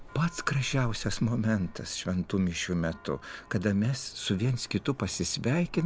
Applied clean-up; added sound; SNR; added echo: none; Church bell; 15 dB; none.